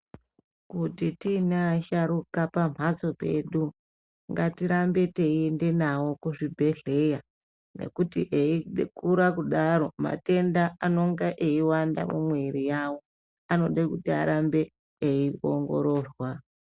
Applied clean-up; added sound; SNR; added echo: none; none; none; none.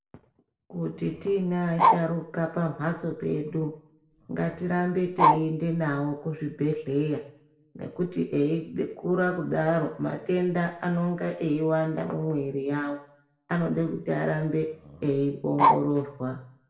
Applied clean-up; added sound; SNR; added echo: none; Bark; 0 dB; reverberation time 0.6 s.